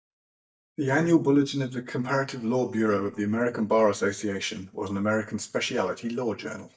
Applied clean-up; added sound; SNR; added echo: neural mask model DeepFilterNet 3.